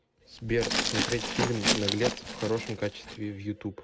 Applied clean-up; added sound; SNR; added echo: none; Glass; 0 dB; none.